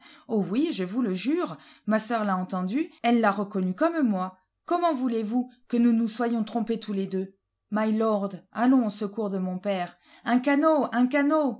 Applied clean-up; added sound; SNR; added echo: none; none; none; none.